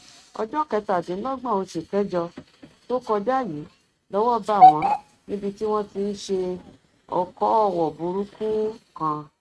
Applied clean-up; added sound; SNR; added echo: neural mask model RNNoise.